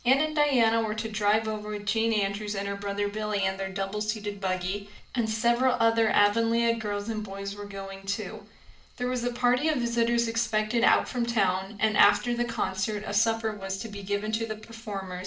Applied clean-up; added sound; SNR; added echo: neural separator model SepFormer DNS4.